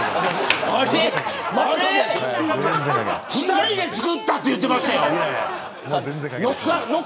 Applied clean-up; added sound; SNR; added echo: none; none; none; none.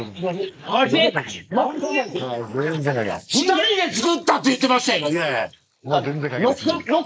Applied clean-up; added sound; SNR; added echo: neural mask model Resemble Enhance denoiser.